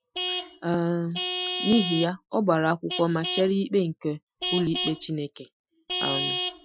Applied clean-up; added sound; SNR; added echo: classical method Wiener filter.